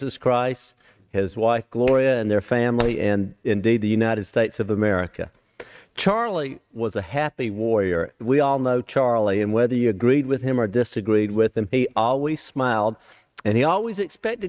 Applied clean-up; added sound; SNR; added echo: neural mask model RNNoise.